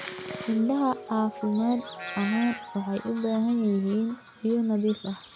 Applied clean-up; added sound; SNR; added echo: none; Mallet percussion + Bird vocalization, bird call, bird song; 13 dB; none.